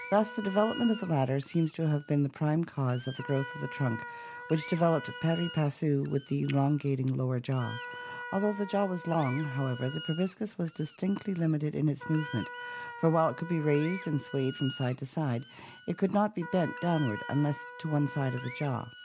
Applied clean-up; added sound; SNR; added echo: none; Trumpet + Squeak; 13 dB; none.